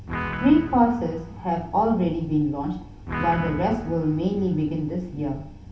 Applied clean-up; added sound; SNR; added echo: none; Guitar; 11 dB; reverberation time 0.3 s.